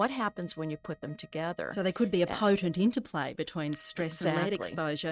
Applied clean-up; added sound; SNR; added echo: neural mask model RNNoise.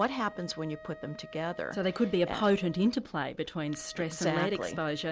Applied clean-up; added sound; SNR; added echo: none; Wind instrument, woodwind instrument; 19 dB; none.